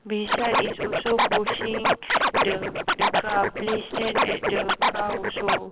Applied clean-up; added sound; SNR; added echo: neural separator model SepFormer DNS4.